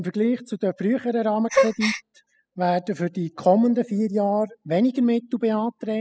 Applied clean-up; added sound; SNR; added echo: classical method spectral subtraction.